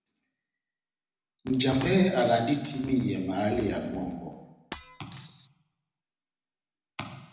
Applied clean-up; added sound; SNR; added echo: none; Shatter; 17 dB; reverberation time 0.9 s.